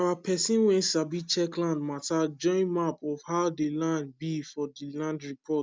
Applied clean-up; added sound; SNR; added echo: none; none; none; none.